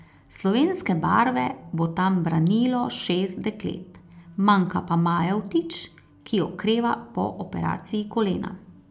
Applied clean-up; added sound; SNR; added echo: none; none; none; none.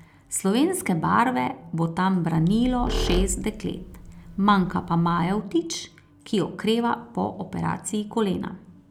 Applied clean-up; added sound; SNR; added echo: none; Squeak; 7 dB; none.